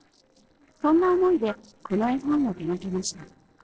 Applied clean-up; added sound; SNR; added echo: neural separator model SepFormer DNS4.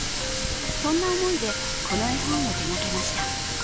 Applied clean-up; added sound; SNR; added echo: none; Water tap, faucet; 1 dB; none.